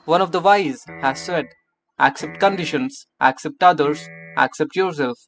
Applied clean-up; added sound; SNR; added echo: classical method spectral subtraction.